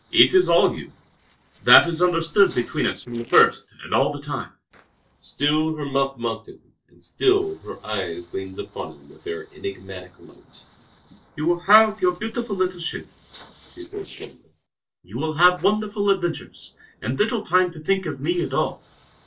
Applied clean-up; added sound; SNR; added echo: neural separator model SepFormer DNS4.